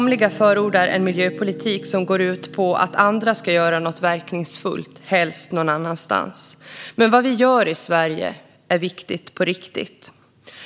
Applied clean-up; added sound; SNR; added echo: none; Piano; 19 dB; none.